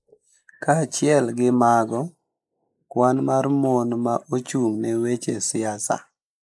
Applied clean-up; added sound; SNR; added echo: neural mask model Resemble Enhance denoiser.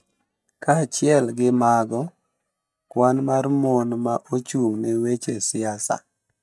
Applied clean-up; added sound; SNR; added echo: neural mask model DeepFilterNet 3.